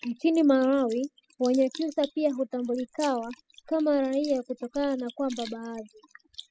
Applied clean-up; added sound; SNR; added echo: classical method spectral subtraction.